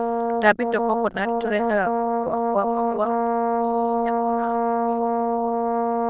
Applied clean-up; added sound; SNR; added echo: neural diffusion model UNIVERSE++.